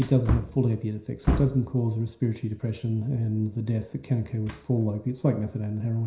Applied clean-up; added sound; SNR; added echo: none; Wood; 9 dB; reverberation time 0.5 s.